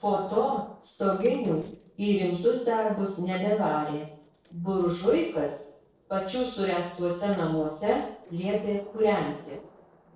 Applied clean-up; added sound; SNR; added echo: neural separator model SepFormer DNS4.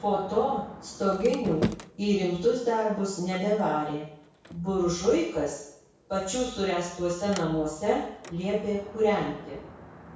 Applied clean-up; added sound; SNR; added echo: none; Sliding door; 15 dB; reverberation time 0.6 s.